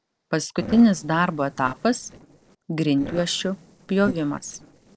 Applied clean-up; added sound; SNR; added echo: neural separator model SepFormer DNS4.